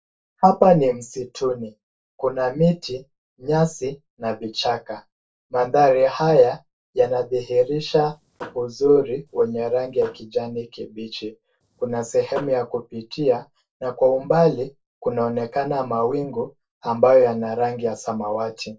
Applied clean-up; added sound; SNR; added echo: neural separator model SepFormer DNS4.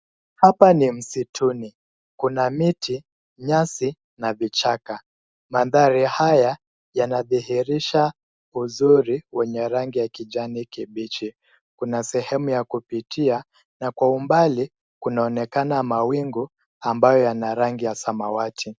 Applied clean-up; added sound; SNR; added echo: none; none; none; none.